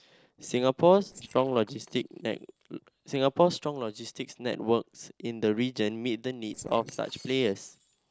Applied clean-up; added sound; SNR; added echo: neural separator model SepFormer DNS4.